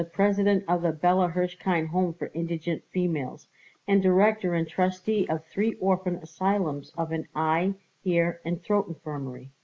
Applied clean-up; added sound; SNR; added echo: none; none; none; none.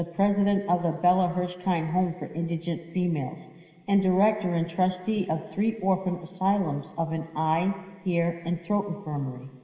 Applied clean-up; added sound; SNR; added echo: none; none; none; reverberation time 2.0 s.